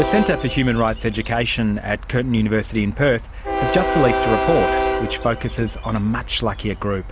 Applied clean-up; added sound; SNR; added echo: none; Train; 4 dB; none.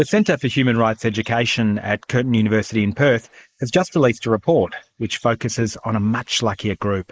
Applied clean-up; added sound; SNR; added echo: neural mask model Resemble Enhance denoiser.